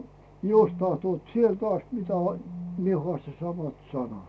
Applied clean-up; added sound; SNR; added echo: none; Telephone; 13 dB; none.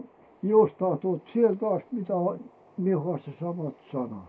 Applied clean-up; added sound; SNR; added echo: neural mask model Resemble Enhance denoiser.